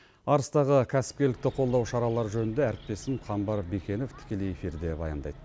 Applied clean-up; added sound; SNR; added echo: none; none; none; none.